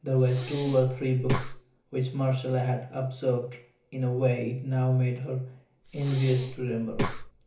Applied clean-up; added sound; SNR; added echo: none; Breathing; 7 dB; reverberation time 0.7 s.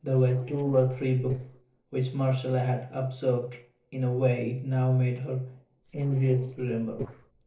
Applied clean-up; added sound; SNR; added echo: neural separator model SepFormer DNS4.